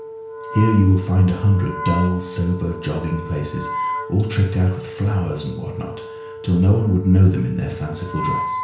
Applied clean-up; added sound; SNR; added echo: none; Wind instrument, woodwind instrument; 10 dB; reverberation time 0.5 s.